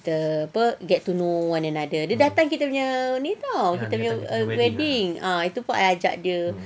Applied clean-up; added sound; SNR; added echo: none; none; none; none.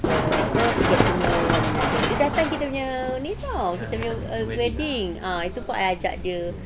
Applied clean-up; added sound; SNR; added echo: none; Run; 0 dB; none.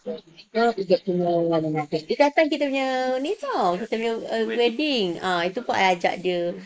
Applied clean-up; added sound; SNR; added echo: neural mask model Resemble Enhance denoiser.